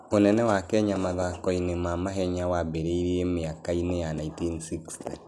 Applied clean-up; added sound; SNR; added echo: none; none; none; none.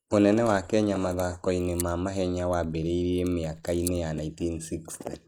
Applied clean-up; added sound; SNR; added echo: neural mask model Resemble Enhance denoiser.